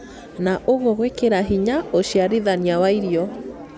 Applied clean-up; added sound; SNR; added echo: none; none; none; none.